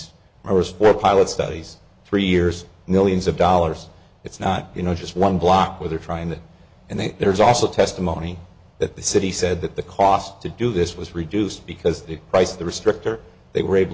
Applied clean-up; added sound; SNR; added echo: none; none; none; none.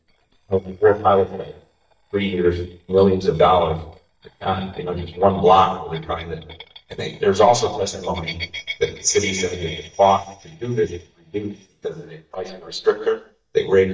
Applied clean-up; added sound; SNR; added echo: neural mask model DeepFilterNet 3.